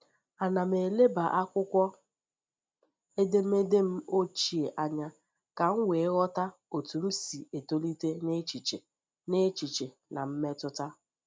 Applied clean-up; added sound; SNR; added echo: none; none; none; none.